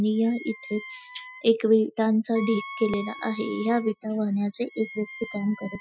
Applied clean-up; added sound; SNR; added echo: classical method spectral subtraction.